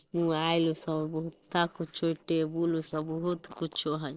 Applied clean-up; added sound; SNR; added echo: neural separator model SepFormer DNS4.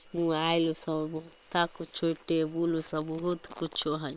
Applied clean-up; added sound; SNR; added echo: neural separator model SepFormer WHAM!.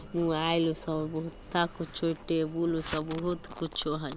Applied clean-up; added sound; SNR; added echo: none; Engine; 17 dB; none.